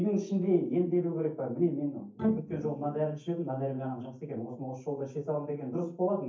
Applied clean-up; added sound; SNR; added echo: neural mask model DeepFilterNet 3.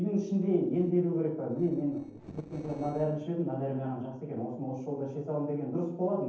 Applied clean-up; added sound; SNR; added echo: neural separator model SepFormer DNS4.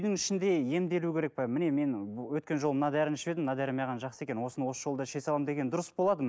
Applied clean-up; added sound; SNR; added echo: none; none; none; none.